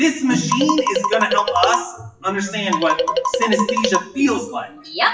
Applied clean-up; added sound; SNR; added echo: classical method WPE with log-MMSE.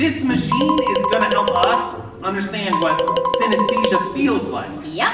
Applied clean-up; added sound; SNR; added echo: none; Marimba, xylophone; -1 dB; reverberation time 0.9 s.